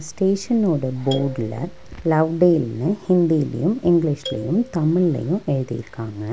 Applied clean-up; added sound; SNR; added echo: none; Marimba, xylophone + Breathing; 18 dB; none.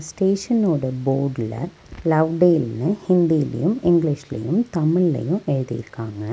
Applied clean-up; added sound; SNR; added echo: none; none; none; none.